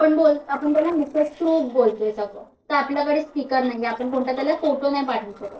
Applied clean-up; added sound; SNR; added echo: neural separator model SepFormer DNS4.